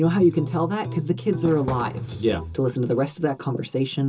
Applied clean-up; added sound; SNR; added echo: none; Fireworks; 14 dB; reverberation time 0.2 s.